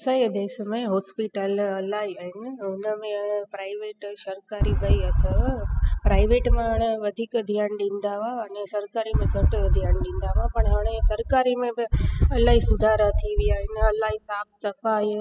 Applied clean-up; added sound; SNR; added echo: classical method spectral subtraction.